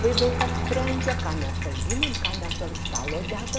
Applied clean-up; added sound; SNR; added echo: none; Aircraft + Bathtub (filling or washing); -3 dB; none.